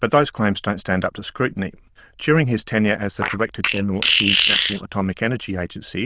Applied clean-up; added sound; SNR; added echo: neural diffusion model UNIVERSE++.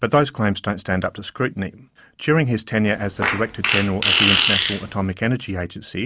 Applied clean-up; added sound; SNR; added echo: none; Fart; -1 dB; none.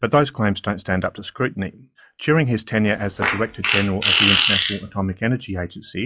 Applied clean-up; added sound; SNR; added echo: classical method log-MMSE.